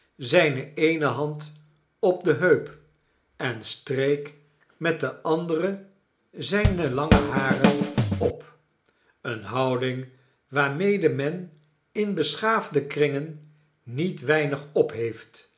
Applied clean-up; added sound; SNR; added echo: none; Drum kit; -4 dB; none.